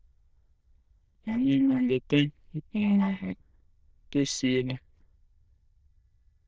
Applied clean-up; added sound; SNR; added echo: neural diffusion model UNIVERSE++.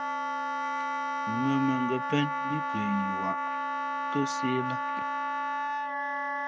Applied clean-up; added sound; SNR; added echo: neural mask model RNNoise.